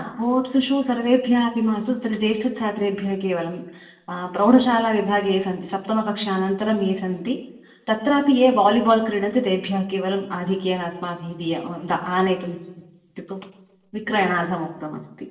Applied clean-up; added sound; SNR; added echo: none; none; none; reverberation time 0.7 s.